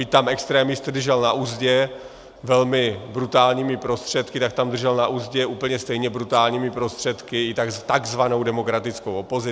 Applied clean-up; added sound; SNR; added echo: none; none; none; none.